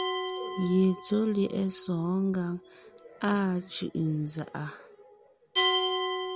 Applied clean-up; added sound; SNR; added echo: none; Glass; -4 dB; none.